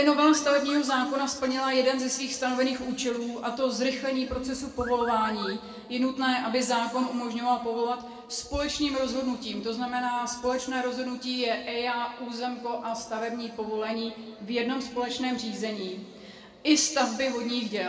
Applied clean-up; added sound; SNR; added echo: none; Car; 12 dB; reverberation time 1.7 s.